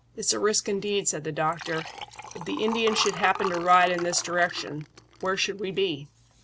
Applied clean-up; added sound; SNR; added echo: none; Liquid; 12 dB; none.